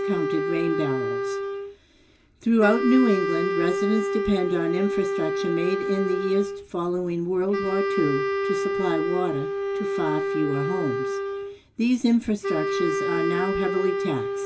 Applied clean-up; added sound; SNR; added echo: none; Wind instrument, woodwind instrument; 1 dB; reverberation time 0.2 s.